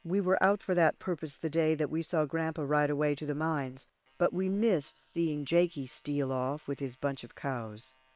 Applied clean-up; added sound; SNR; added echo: neural separator model SepFormer WHAM!.